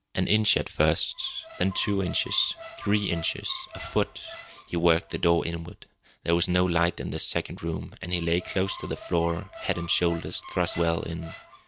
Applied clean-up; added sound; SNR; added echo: none; Squeak; 18 dB; none.